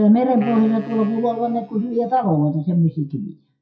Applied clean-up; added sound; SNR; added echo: classical method WPE with log-MMSE.